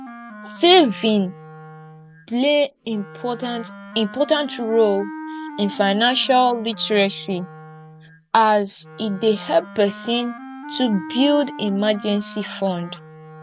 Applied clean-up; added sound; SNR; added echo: none; Wind instrument, woodwind instrument; 15 dB; none.